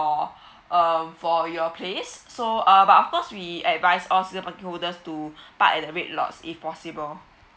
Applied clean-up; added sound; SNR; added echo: none; none; none; none.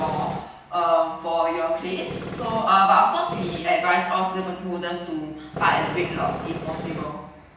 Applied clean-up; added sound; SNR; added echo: none; Tools; 11 dB; reverberation time 0.9 s.